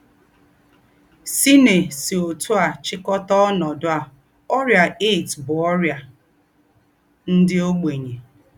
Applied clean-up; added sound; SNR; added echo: none; none; none; none.